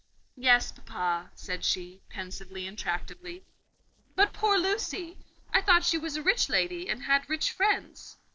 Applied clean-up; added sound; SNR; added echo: neural separator model SepFormer DNS4.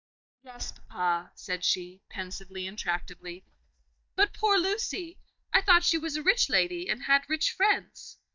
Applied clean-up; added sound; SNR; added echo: neural mask model DeepFilterNet 3.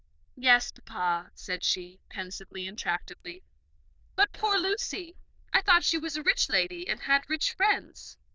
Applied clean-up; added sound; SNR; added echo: neural diffusion model UNIVERSE++.